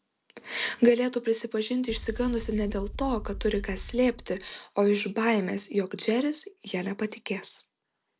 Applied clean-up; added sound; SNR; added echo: none; Boom; 9 dB; none.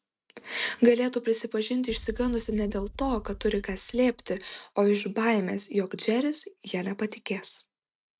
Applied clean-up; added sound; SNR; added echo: neural mask model RNNoise.